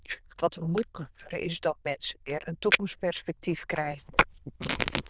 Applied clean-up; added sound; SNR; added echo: neural diffusion model UNIVERSE++.